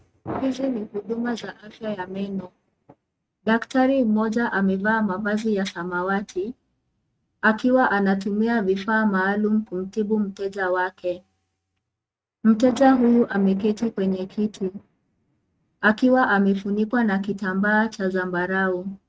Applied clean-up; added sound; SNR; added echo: neural mask model RNNoise.